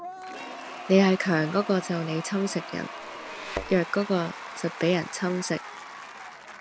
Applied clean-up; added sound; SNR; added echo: none; Applause / Crowd / Cheering + Thump, thud; 11 dB; none.